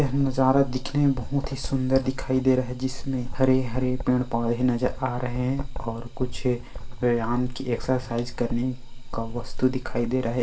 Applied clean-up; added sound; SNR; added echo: none; Writing; 5 dB; reverberation time 0.7 s.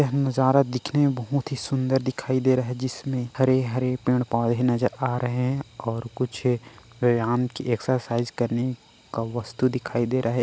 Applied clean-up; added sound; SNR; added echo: none; none; none; none.